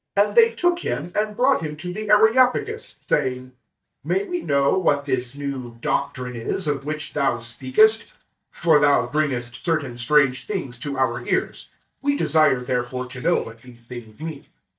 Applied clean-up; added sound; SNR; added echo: neural mask model DeepFilterNet 3.